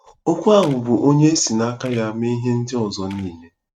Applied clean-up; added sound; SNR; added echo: neural mask model RNNoise.